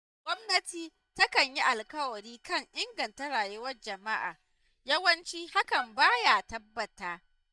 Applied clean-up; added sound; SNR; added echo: neural mask model DeepFilterNet 3.